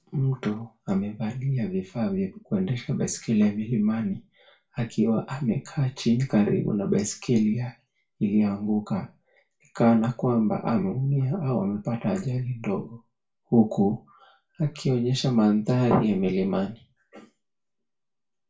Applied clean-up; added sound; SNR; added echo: none; none; none; reverberation time 0.2 s.